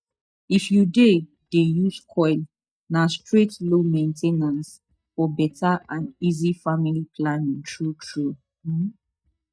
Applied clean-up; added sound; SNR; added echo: neural mask model DeepFilterNet 3.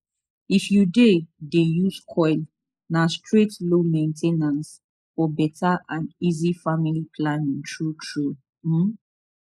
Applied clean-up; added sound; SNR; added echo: neural mask model Resemble Enhance denoiser.